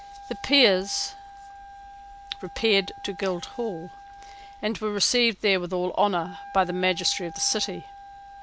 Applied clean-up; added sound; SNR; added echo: none; Wind instrument, woodwind instrument; 17 dB; none.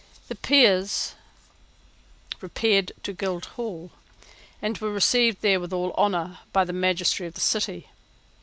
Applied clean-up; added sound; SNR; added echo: none; none; none; none.